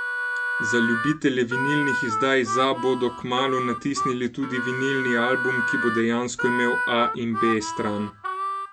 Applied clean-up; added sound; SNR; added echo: none; Harmonica; 2 dB; none.